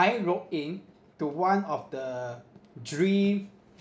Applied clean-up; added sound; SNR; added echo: none; none; none; none.